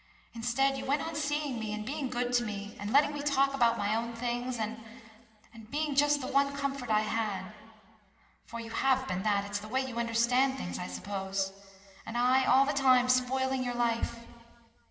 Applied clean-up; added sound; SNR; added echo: none; none; none; reverberation time 2.0 s.